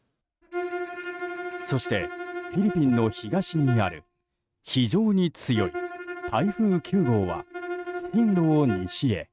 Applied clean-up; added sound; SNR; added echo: neural mask model RNNoise.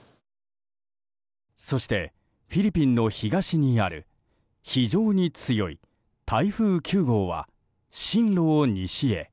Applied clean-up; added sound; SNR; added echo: none; none; none; none.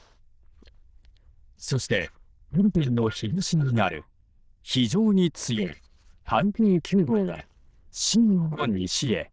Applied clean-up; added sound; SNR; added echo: neural diffusion model UNIVERSE++.